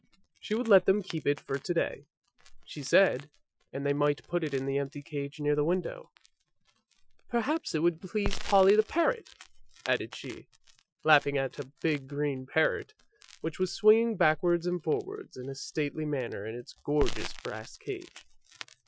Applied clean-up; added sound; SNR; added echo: classical method Wiener filter.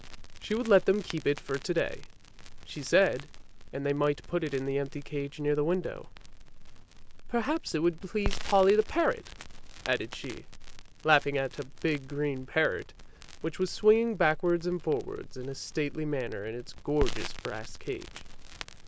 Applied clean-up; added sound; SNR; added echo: none; Crackle; 9 dB; none.